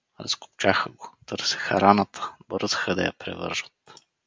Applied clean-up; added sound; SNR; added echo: none; none; none; none.